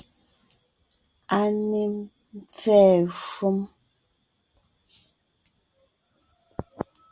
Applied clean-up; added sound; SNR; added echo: none; none; none; none.